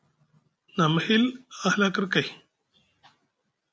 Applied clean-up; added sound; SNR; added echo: none; none; none; none.